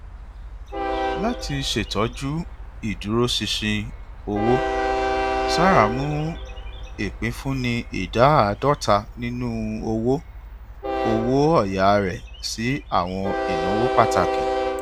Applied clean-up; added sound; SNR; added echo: none; Train; 4 dB; none.